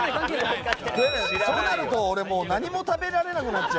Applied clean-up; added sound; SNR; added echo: none; Bell; 12 dB; none.